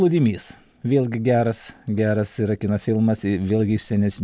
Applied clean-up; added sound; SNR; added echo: none; none; none; none.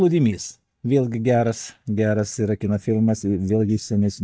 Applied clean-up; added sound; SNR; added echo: neural mask model DeepFilterNet 3.